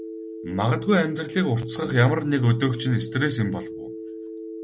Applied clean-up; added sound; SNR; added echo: none; Telephone; 11 dB; none.